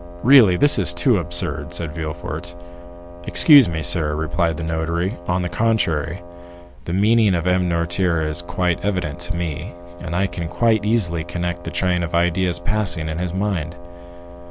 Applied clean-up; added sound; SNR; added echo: none; Wind instrument, woodwind instrument; 17 dB; none.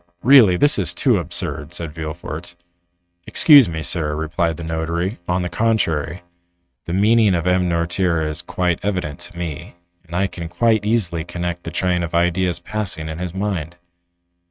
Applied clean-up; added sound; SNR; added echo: neural mask model RNNoise.